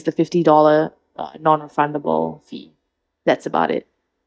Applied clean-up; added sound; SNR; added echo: neural mask model DeepFilterNet 3.